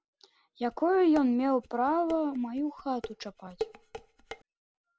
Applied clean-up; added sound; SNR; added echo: none; Dishes, pots, and pans; 15 dB; none.